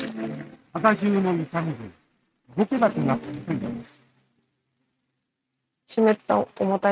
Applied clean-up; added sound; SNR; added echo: neural mask model RNNoise.